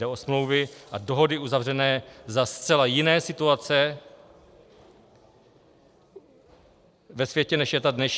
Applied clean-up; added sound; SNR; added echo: none; none; none; none.